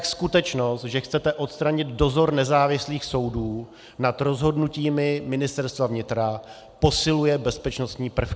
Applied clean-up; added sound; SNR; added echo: none; none; none; none.